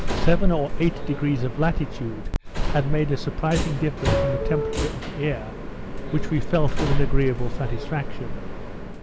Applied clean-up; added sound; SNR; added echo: none; Subway, metro, underground; -2 dB; none.